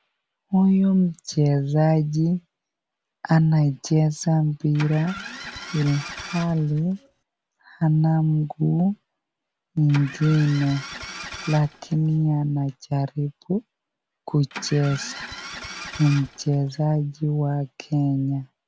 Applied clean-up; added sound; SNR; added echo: none; Engine starting; 14 dB; none.